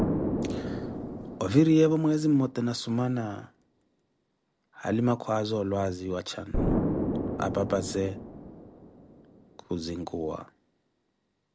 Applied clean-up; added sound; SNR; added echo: none; Explosion; 5 dB; none.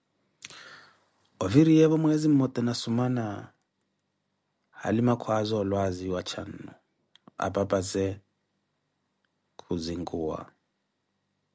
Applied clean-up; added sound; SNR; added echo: none; none; none; none.